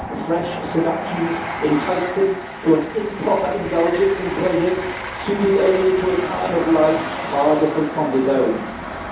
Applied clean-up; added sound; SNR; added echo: none; Train; 9 dB; reverberation time 0.6 s.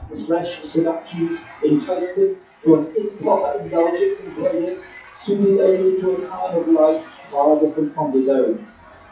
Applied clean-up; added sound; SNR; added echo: classical method WPE with log-MMSE.